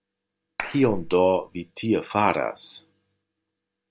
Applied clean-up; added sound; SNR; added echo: none; Clapping; 9 dB; none.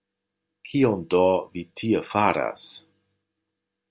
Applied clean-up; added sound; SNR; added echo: none; none; none; none.